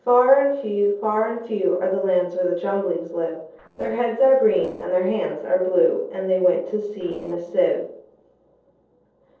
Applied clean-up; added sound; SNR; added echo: neural separator model SepFormer DNS4.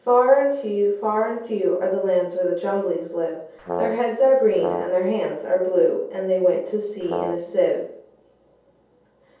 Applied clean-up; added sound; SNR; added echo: none; Brass instrument; 7 dB; reverberation time 0.7 s.